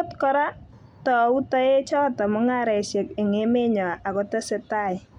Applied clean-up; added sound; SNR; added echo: none; none; none; none.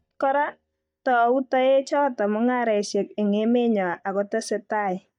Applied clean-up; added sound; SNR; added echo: neural mask model DeepFilterNet 3.